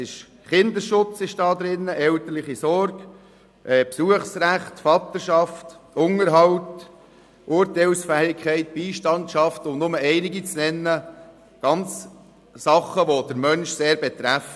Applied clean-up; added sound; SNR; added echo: none; none; none; none.